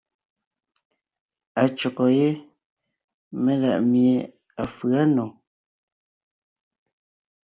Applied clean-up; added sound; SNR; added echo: none; none; none; none.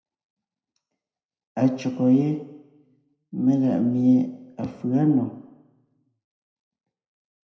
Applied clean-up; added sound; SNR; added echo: none; none; none; reverberation time 0.8 s.